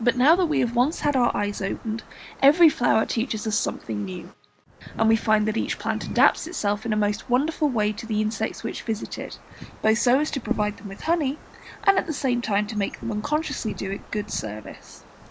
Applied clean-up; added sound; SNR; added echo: none; Wind; 17 dB; none.